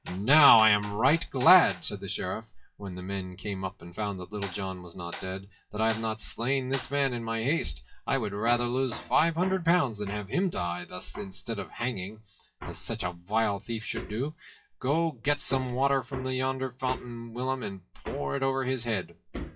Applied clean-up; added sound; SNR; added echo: classical method WPE with log-MMSE.